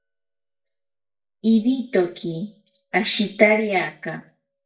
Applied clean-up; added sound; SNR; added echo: neural mask model DeepFilterNet 3.